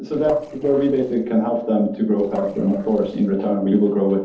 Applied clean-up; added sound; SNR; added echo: neural separator model SepFormer DNS4.